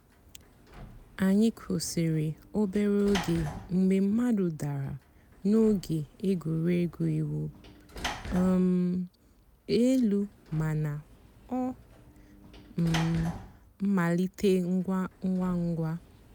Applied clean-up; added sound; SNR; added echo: none; Sliding door / Slam; 16 dB; none.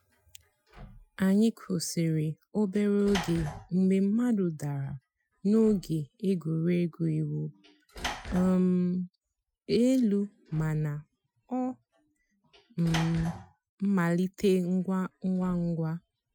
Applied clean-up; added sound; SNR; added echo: classical method Wiener filter.